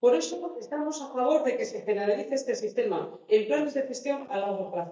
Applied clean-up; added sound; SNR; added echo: neural mask model DeepFilterNet 3.